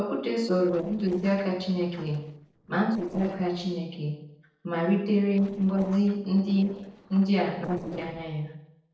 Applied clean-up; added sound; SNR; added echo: neural separator model SepFormer DNS4.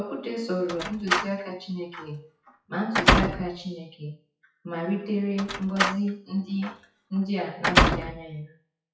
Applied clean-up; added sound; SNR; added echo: classical method WPE with log-MMSE.